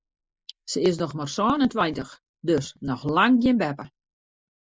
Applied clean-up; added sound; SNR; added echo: neural mask model Resemble Enhance denoiser.